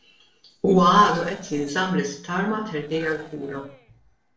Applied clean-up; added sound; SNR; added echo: neural separator model SepFormer DNS4.